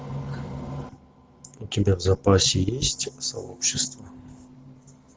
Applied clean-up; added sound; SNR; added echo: none; none; none; none.